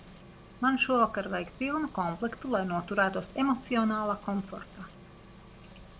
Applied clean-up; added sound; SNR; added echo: none; Engine; 19 dB; none.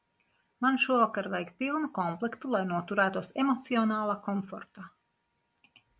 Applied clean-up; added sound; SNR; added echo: none; none; none; none.